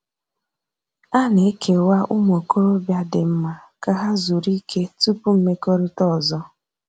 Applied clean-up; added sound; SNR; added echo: none; none; none; none.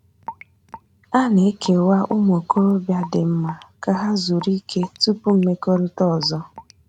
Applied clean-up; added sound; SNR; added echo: none; Raindrop / Drip; 19 dB; none.